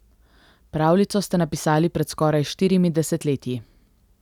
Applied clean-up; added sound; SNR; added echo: none; none; none; none.